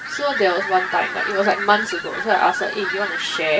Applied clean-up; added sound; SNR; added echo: none; Fowl; 5 dB; reverberation time 0.2 s.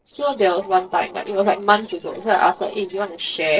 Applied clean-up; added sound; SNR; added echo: neural separator model SepFormer DNS4.